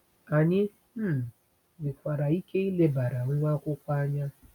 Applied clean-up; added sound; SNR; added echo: none; none; none; none.